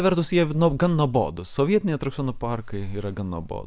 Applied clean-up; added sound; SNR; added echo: none; none; none; none.